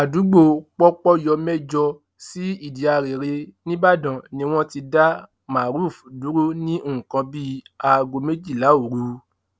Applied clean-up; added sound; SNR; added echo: none; none; none; none.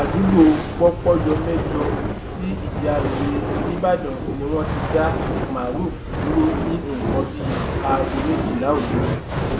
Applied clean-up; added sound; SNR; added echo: none; Fire; 2 dB; reverberation time 0.8 s.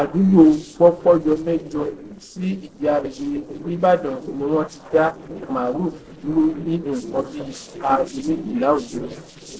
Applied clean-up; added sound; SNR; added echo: neural separator model SepFormer DNS4.